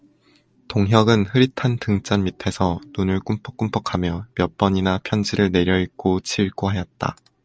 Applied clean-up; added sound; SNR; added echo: none; none; none; none.